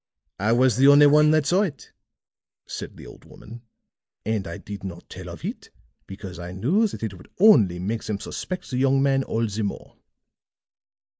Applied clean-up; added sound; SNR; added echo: neural mask model Resemble Enhance denoiser.